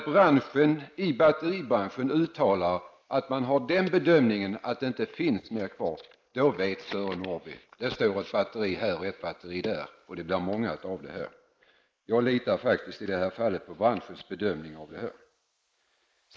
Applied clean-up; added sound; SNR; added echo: neural mask model Resemble Enhance denoiser.